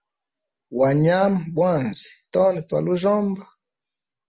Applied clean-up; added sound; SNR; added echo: none; none; none; none.